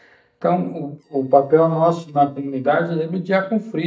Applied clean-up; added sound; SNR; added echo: neural mask model DeepFilterNet 3.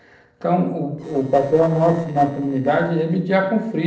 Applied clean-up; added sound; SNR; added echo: neural separator model SepFormer DNS4.